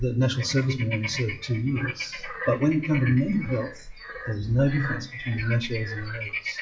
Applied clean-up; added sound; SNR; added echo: classical method WPE with log-MMSE.